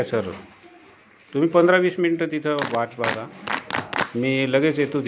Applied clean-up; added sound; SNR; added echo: none; Clapping; 7 dB; none.